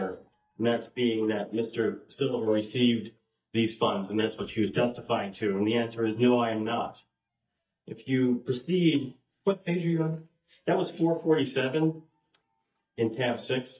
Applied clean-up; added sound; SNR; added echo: neural mask model DeepFilterNet 3.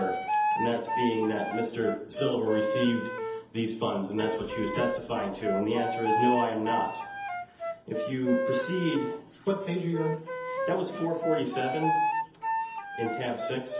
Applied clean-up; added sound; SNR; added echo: none; Wind instrument, woodwind instrument; 2 dB; reverberation time 0.8 s.